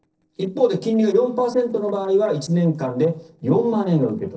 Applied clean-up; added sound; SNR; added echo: neural separator model SepFormer DNS4.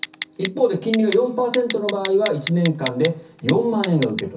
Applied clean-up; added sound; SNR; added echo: none; Telephone; 10 dB; reverberation time 0.3 s.